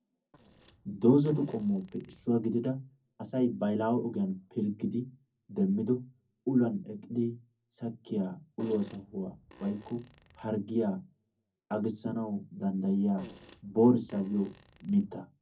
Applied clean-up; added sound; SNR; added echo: neural separator model SepFormer DNS4.